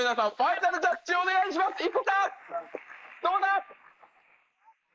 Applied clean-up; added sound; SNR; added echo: neural mask model Resemble Enhance denoiser.